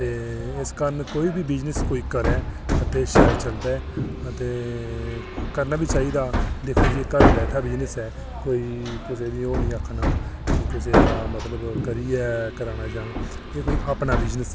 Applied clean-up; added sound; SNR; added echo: none; Hammer; -3 dB; none.